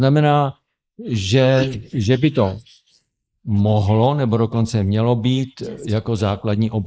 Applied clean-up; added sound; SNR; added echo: neural mask model Resemble Enhance denoiser.